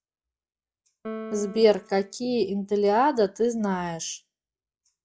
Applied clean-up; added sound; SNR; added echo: classical method log-MMSE.